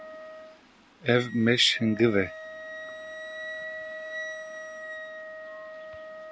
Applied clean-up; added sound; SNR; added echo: none; Wind instrument, woodwind instrument + Wind instrument, woodwind instrument; 10 dB; none.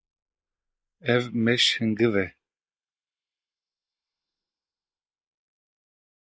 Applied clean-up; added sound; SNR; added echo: neural mask model Resemble Enhance denoiser.